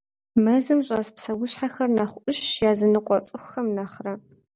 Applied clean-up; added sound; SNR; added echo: none; none; none; none.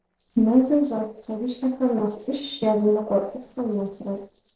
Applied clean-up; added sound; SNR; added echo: neural separator model SepFormer DNS4.